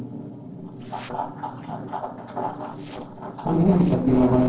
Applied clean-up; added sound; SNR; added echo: neural separator model SepFormer DNS4.